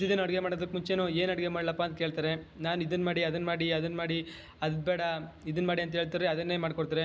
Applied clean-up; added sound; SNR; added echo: none; none; none; none.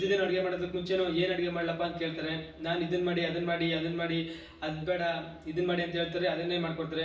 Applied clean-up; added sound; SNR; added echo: none; none; none; reverberation time 0.8 s.